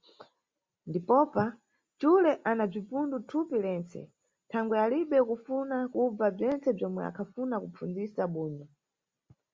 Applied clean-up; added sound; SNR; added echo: none; none; none; none.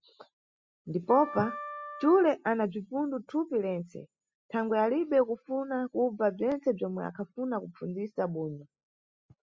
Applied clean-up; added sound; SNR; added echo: classical method spectral subtraction.